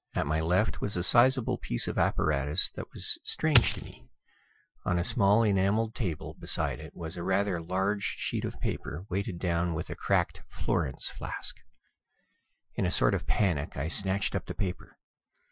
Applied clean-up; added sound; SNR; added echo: classical method Wiener filter.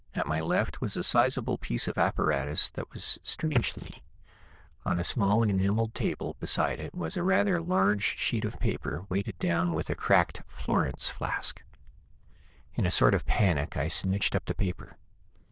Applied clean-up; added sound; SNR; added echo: neural diffusion model UNIVERSE++.